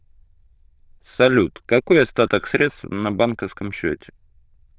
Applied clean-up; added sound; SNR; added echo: neural diffusion model UNIVERSE++.